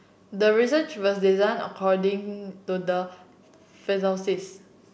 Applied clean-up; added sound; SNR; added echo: none; none; none; none.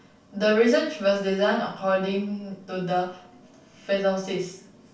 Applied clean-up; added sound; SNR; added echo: none; none; none; reverberation time 0.2 s.